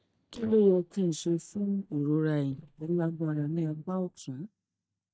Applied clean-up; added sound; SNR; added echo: neural mask model DeepFilterNet 3.